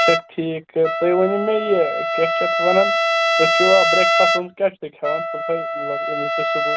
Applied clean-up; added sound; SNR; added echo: none; Trumpet; -1 dB; none.